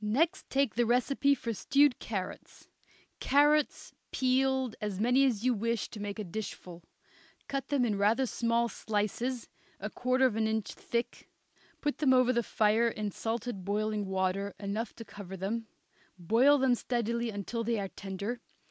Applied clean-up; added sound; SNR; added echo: none; none; none; none.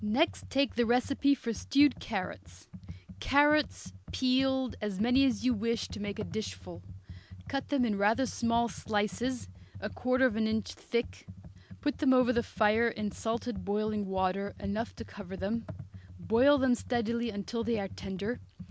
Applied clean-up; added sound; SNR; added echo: none; Computer keyboard; 15 dB; none.